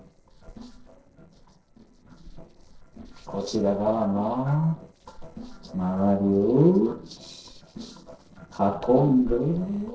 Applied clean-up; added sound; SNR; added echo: neural separator model SepFormer DNS4.